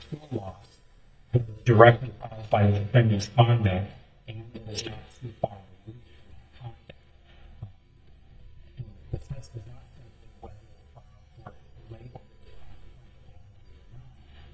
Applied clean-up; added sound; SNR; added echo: neural mask model DeepFilterNet 3.